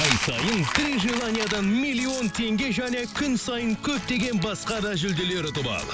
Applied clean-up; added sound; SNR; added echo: none; Coin (dropping); 8 dB; none.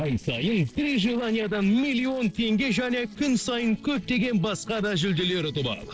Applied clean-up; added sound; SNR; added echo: neural separator model SepFormer DNS4.